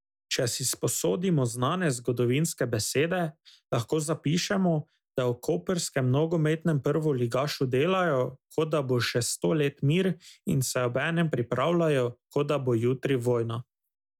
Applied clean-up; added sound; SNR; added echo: none; none; none; none.